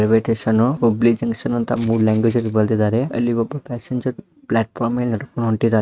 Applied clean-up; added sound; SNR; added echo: neural mask model RNNoise.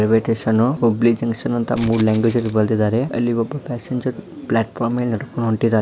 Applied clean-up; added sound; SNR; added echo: none; Rattle (instrument); 12 dB; none.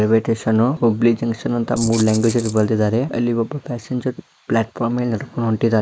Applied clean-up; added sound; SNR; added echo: neural mask model Resemble Enhance denoiser.